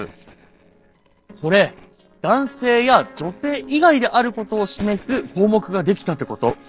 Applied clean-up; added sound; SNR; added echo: neural separator model SepFormer DNS4.